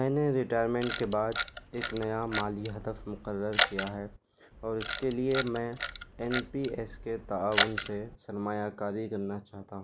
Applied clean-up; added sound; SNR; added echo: none; Camera; 0 dB; none.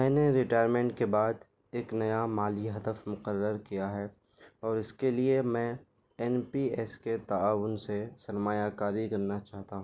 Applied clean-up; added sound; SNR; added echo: none; none; none; none.